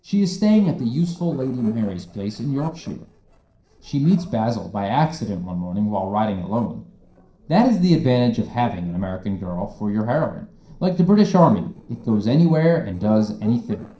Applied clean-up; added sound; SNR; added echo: neural separator model SepFormer DNS4.